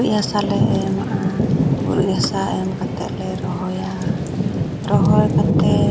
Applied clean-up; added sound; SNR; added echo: none; Thunder / Rain; -3 dB; none.